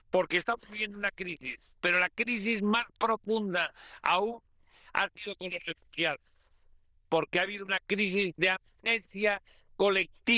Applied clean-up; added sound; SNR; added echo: neural diffusion model UNIVERSE++.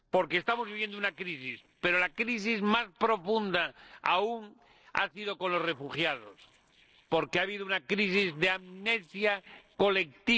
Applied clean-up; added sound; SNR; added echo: neural separator model SepFormer DNS4.